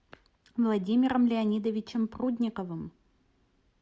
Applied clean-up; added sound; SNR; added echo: none; none; none; none.